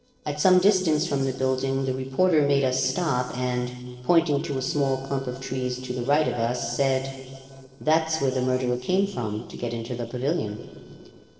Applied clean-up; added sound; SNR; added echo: neural separator model SepFormer DNS4.